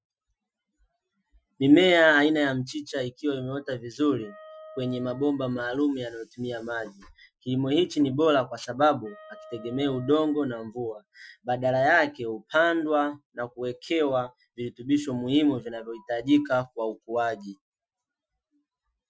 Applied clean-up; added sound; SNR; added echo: classical method Wiener filter.